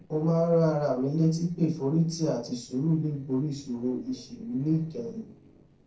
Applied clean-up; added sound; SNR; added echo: neural separator model SepFormer DNS4.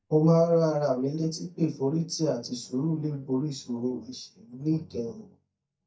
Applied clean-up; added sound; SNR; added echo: neural mask model DeepFilterNet 3.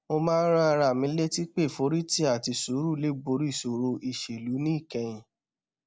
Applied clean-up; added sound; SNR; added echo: none; none; none; none.